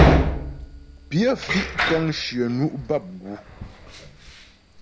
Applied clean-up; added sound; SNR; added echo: none; Door; -3 dB; none.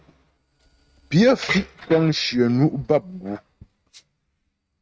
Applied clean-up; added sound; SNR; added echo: neural mask model RNNoise.